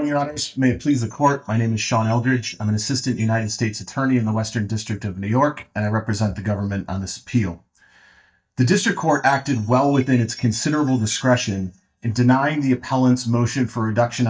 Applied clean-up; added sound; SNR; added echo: neural mask model DeepFilterNet 3.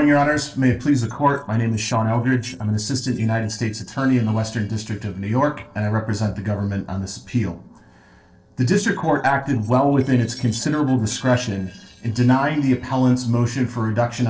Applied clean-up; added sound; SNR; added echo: neural separator model SepFormer DNS4.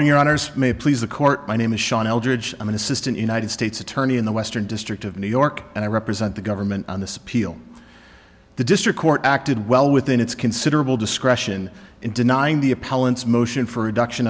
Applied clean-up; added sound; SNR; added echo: none; none; none; none.